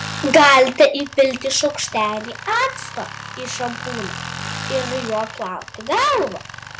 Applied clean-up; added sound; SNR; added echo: none; Tools; 12 dB; none.